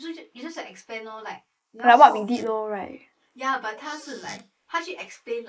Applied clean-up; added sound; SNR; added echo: neural mask model Resemble Enhance denoiser.